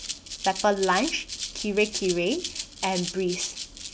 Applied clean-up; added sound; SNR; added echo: none; Rattle (instrument); 8 dB; none.